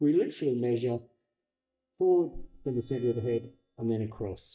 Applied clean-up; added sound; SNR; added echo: neural mask model DeepFilterNet 3.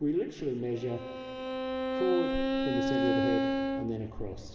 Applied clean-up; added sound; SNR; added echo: none; Bowed string instrument; -2 dB; reverberation time 1.8 s.